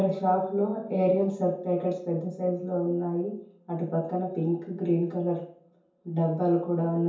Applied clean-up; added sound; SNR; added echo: none; none; none; reverberation time 0.6 s.